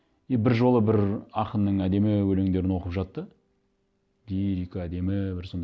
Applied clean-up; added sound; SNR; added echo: none; none; none; none.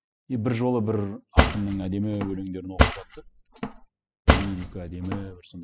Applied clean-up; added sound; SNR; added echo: classical method spectral subtraction.